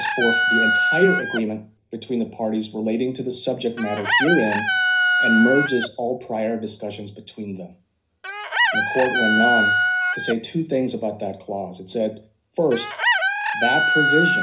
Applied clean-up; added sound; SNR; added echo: none; Chicken, rooster; -1 dB; reverberation time 0.5 s.